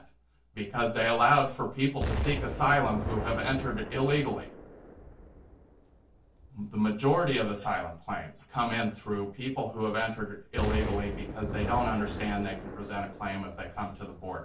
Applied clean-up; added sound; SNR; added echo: none; Explosion; 8 dB; reverberation time 0.2 s.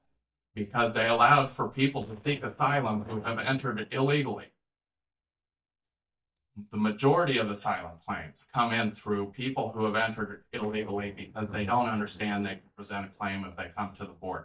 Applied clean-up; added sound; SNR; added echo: neural mask model DeepFilterNet 3.